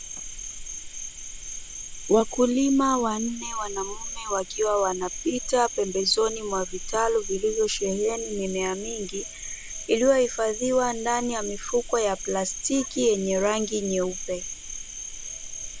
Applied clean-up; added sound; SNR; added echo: none; Cricket; 9 dB; none.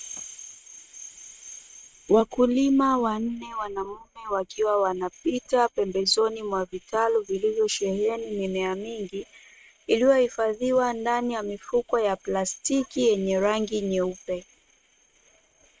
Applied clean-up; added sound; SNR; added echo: neural mask model RNNoise.